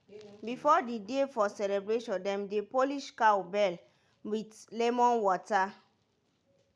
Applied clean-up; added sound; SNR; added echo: none; none; none; none.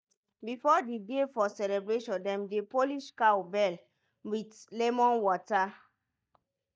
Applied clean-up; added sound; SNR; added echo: neural mask model DeepFilterNet 3.